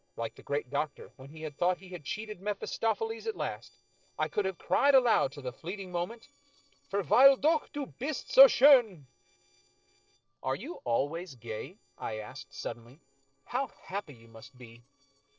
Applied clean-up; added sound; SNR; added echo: neural separator model SepFormer DNS4.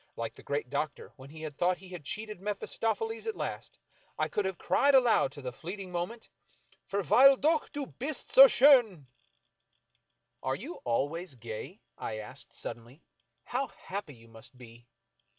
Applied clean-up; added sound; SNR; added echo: none; none; none; none.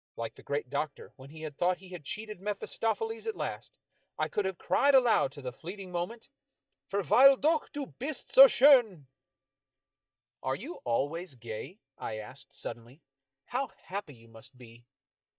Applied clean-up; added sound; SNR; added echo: neural mask model DeepFilterNet 3.